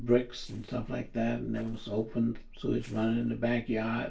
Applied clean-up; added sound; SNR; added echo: neural separator model SepFormer DNS4.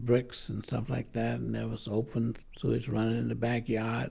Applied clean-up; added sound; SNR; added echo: none; none; none; none.